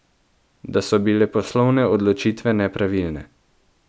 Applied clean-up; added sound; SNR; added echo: none; none; none; none.